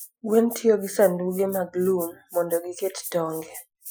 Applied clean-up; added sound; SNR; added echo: classical method Wiener filter.